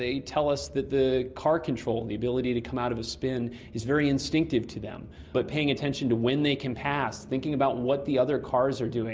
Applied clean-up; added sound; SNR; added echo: none; none; none; none.